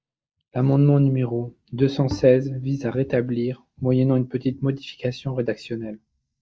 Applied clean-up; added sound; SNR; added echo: neural mask model DeepFilterNet 3.